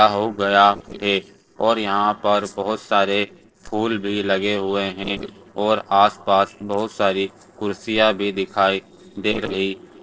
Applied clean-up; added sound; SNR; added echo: neural separator model SepFormer DNS4.